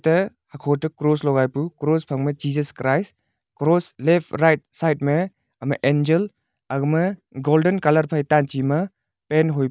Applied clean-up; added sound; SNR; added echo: none; none; none; none.